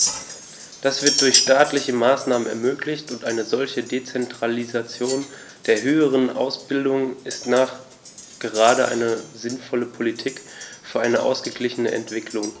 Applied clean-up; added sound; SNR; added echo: none; Chink, clink; 8 dB; none.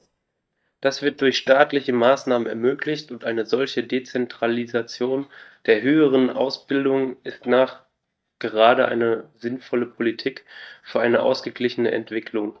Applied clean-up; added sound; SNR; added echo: neural mask model DeepFilterNet 3.